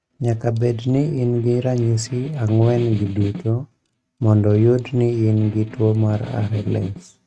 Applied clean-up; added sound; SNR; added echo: neural mask model RNNoise.